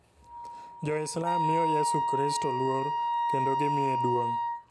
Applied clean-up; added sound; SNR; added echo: none; Wind instrument, woodwind instrument; -3 dB; none.